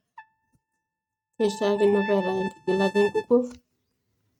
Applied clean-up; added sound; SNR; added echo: neural mask model RNNoise.